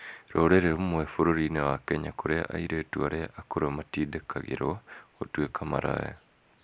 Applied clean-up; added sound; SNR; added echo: none; none; none; none.